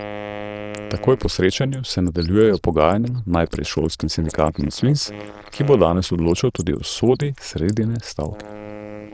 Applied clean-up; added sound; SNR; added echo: neural diffusion model UNIVERSE++.